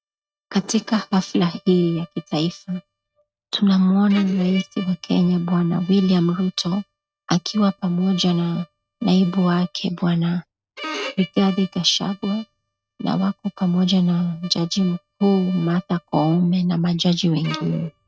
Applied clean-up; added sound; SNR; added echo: neural mask model RNNoise.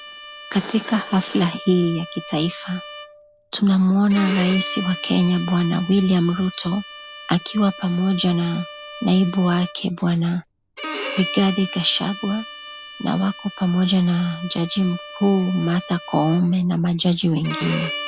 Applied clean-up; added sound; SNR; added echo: none; Bowed string instrument; 13 dB; none.